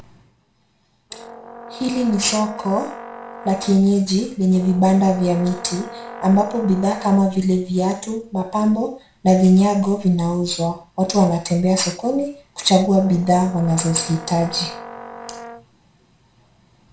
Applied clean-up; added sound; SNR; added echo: none; Brass instrument; 17 dB; reverberation time 0.4 s.